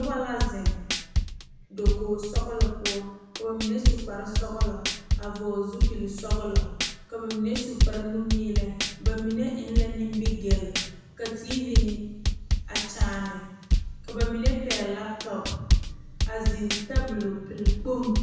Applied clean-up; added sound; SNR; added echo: none; Drum / Drum kit; -5 dB; reverberation time 1.1 s.